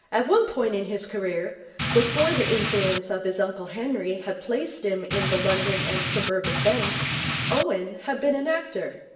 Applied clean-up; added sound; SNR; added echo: none; Rain; 1 dB; reverberation time 1.0 s.